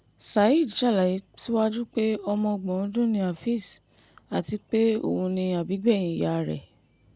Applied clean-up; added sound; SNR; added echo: none; none; none; none.